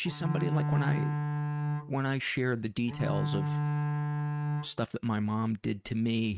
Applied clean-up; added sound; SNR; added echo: neural mask model RNNoise.